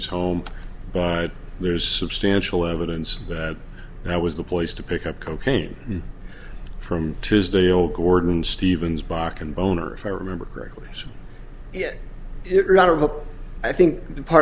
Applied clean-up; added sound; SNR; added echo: none; none; none; none.